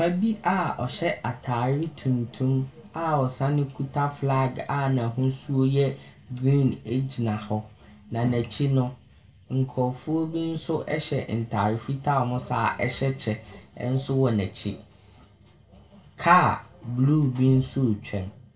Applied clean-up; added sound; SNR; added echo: none; none; none; reverberation time 0.3 s.